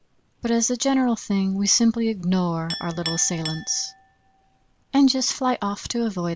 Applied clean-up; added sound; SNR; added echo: none; Chink, clink; 17 dB; none.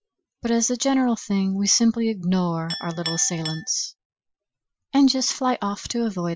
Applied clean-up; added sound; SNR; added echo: classical method Wiener filter.